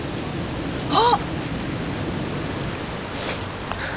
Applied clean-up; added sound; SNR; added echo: none; none; none; none.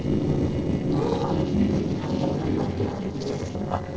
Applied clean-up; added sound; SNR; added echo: neural separator model SepFormer DNS4.